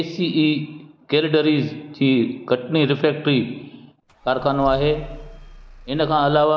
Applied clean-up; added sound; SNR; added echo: none; Engine starting / Car; 17 dB; none.